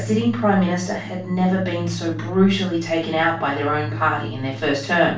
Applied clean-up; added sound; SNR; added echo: none; none; none; reverberation time 0.3 s.